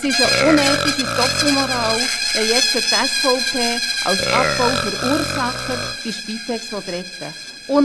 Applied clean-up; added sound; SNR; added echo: none; Screech + Burping, eructation; -1 dB; none.